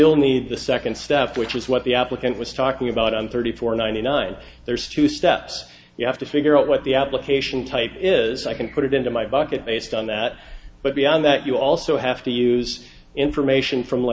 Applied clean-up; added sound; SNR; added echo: none; none; none; none.